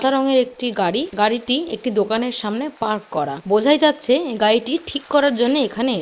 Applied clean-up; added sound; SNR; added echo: neural mask model Resemble Enhance denoiser.